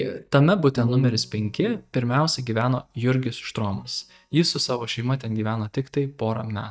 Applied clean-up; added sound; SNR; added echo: neural mask model DeepFilterNet 3.